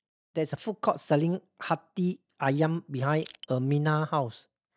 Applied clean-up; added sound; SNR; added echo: neural mask model DeepFilterNet 3.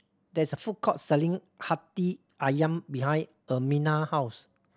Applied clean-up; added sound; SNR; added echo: none; none; none; none.